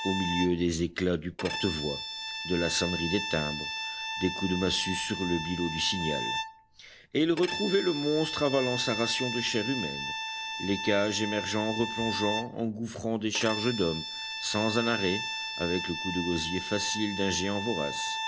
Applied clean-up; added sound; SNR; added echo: none; Bowed string instrument; 5 dB; none.